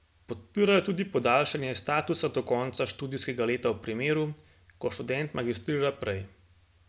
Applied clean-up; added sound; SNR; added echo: none; none; none; none.